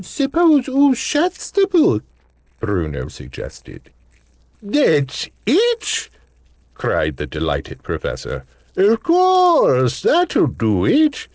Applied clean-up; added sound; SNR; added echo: neural separator model SepFormer DNS4.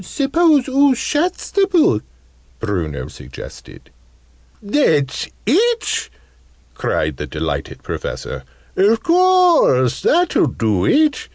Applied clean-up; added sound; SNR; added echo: none; none; none; none.